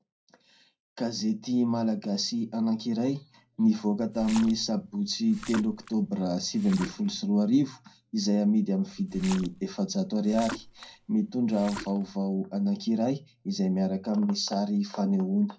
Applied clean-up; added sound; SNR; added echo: none; Splash, splatter; 16 dB; reverberation time 0.2 s.